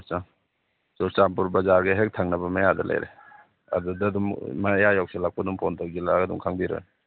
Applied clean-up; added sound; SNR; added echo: none; none; none; none.